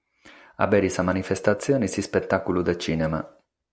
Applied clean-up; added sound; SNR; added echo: none; none; none; none.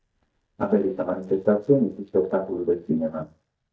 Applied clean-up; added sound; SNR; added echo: neural mask model DeepFilterNet 3.